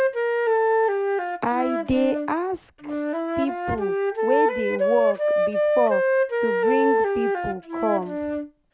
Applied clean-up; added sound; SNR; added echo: none; Wind instrument, woodwind instrument; -5 dB; none.